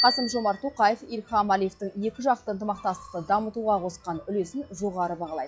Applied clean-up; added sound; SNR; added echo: classical method log-MMSE.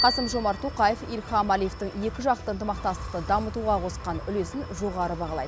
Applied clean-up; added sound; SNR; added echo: none; Bicycle bell + Wind; 8 dB; none.